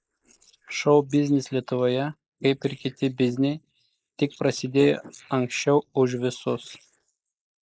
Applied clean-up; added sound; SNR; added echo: neural mask model Resemble Enhance denoiser.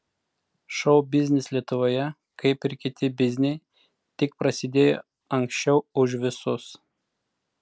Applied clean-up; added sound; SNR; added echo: none; none; none; none.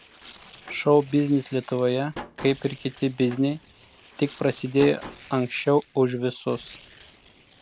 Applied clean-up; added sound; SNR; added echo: none; Slam + Tearing; 19 dB; none.